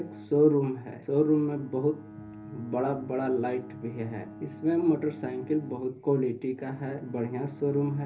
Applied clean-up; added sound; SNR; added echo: none; Bowed string instrument; 17 dB; reverberation time 0.3 s.